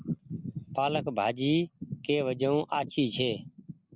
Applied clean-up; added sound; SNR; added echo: none; none; none; none.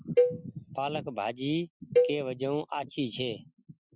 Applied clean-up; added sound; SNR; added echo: classical method Wiener filter.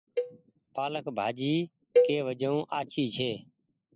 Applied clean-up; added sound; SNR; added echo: neural mask model DeepFilterNet 3.